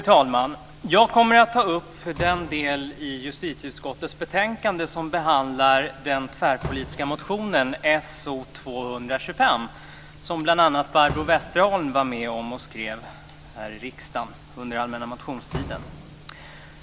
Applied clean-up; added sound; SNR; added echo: none; Slam; 18 dB; none.